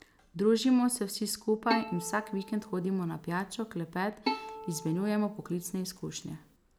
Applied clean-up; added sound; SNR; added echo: none; Bowed string instrument; 9 dB; none.